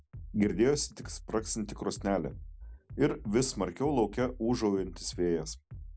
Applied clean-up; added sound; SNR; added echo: none; Bass drum; 14 dB; none.